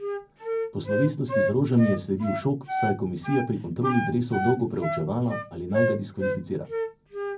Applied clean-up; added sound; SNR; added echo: none; Wind instrument, woodwind instrument; 3 dB; reverberation time 0.4 s.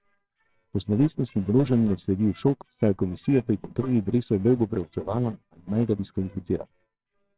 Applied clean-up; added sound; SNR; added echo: neural separator model SepFormer WHAMR!.